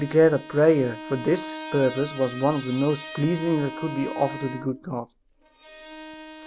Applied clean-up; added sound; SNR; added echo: none; Bowed string instrument; 13 dB; none.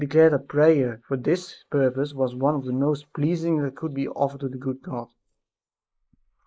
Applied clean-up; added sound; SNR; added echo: neural mask model Resemble Enhance denoiser.